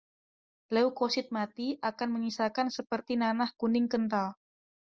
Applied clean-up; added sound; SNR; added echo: none; none; none; none.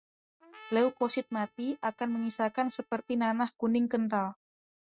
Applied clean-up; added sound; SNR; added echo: neural mask model RNNoise.